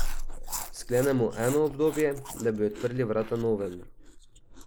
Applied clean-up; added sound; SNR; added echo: neural mask model Resemble Enhance denoiser.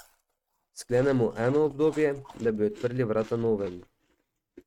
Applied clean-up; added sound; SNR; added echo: neural mask model RNNoise.